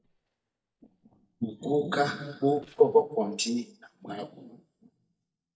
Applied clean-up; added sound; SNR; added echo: neural mask model DeepFilterNet 3.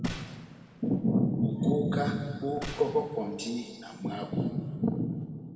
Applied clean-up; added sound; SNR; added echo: none; Gunshot, gunfire; 17 dB; reverberation time 1.9 s.